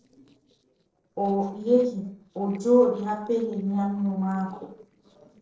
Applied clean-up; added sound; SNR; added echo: neural separator model SepFormer DNS4.